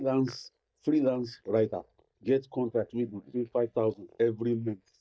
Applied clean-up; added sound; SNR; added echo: neural mask model DeepFilterNet 3.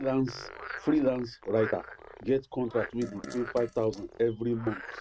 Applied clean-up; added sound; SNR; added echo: neural mask model RNNoise.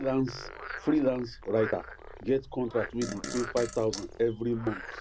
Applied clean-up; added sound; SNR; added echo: none; Frog + Fart; 11 dB; none.